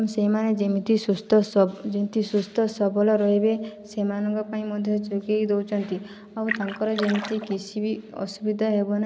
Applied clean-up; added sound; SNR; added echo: none; Splash, splatter; 10 dB; none.